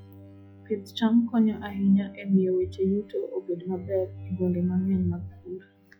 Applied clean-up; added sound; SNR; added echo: classical method log-MMSE.